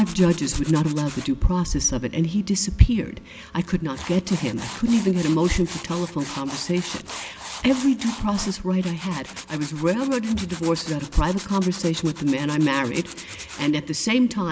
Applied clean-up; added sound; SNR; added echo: none; Tools; 16 dB; none.